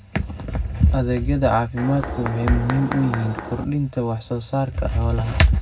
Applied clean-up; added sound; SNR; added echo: none; Mechanisms; 9 dB; reverberation time 0.3 s.